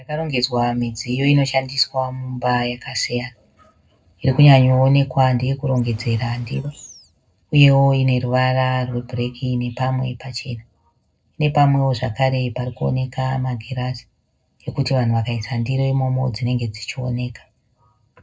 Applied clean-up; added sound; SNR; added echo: neural separator model SepFormer DNS4.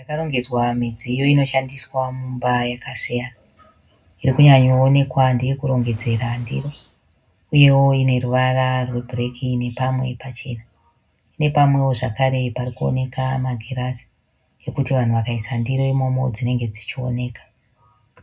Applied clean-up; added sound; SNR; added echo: none; Animal; 17 dB; reverberation time 0.3 s.